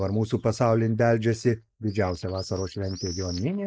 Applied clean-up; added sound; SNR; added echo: neural mask model Resemble Enhance denoiser.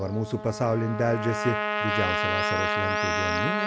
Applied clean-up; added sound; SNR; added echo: none; Trumpet; -1 dB; none.